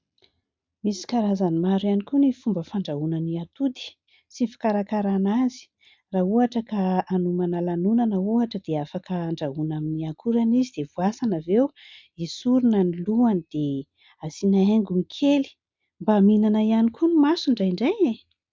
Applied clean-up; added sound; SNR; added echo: none; none; none; none.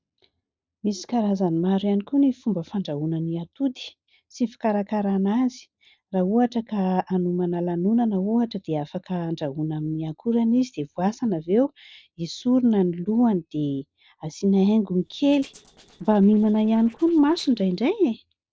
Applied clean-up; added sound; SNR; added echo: neural separator model SepFormer DNS4.